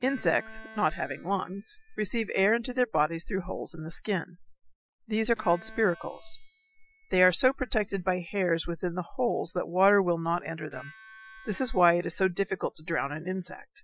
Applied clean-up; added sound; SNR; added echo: classical method Wiener filter.